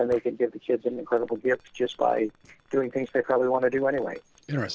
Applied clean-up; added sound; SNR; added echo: neural separator model SepFormer DNS4.